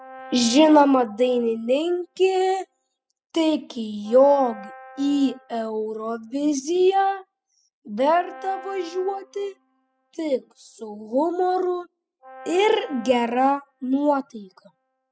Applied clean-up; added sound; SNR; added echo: classical method spectral subtraction.